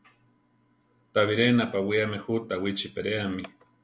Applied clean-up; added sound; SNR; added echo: none; none; none; none.